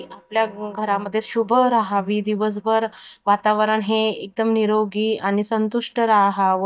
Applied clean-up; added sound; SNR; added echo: neural mask model DeepFilterNet 3.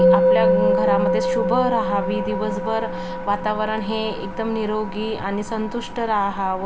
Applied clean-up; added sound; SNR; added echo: none; Musical instrument; -2 dB; none.